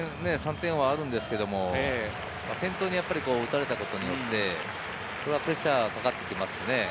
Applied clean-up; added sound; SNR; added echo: none; none; none; none.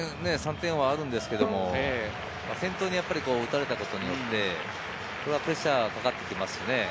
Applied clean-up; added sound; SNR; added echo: none; Bowed string instrument; 9 dB; none.